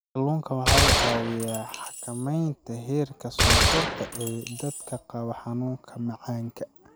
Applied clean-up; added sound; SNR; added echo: none; Gunshot, gunfire; -4 dB; none.